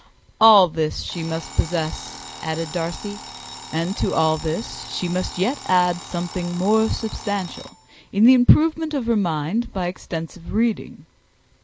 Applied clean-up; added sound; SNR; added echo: none; Alarm; 17 dB; none.